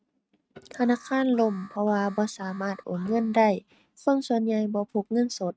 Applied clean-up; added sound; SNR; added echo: neural mask model RNNoise.